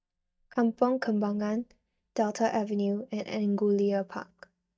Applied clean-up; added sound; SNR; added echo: neural mask model DeepFilterNet 3.